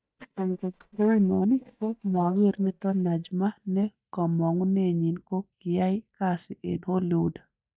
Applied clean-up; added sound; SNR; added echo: neural mask model DeepFilterNet 3.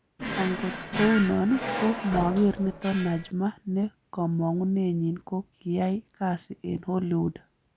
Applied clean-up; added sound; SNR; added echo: none; Drawer open or close; 6 dB; none.